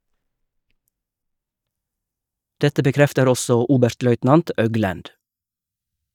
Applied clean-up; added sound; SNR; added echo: neural mask model DeepFilterNet 3.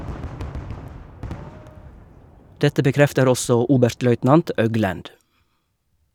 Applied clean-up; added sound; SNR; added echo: none; Fireworks; 16 dB; none.